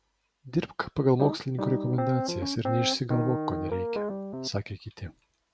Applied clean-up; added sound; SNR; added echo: none; Piano; 2 dB; none.